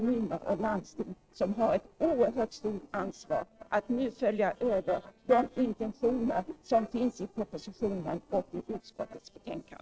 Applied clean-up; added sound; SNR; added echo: neural separator model SepFormer DNS4.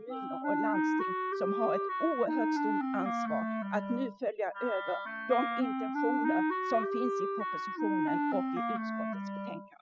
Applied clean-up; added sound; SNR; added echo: classical method spectral subtraction.